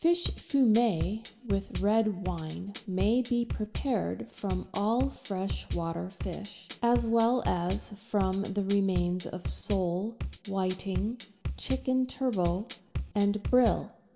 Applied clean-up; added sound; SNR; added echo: none; Bass drum / Drum kit; 8 dB; reverberation time 0.9 s.